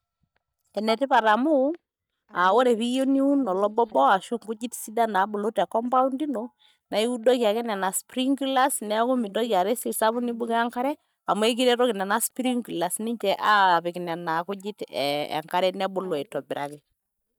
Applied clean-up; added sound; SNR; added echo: neural mask model DeepFilterNet 3.